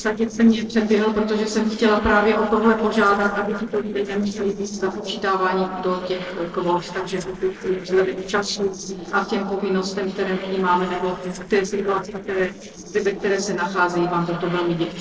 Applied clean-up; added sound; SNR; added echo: neural separator model SepFormer DNS4.